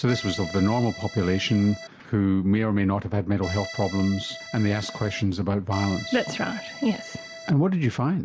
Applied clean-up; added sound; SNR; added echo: none; Accordion; 13 dB; none.